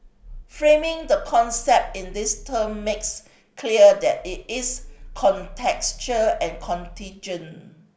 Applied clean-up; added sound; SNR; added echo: none; Growling; 17 dB; none.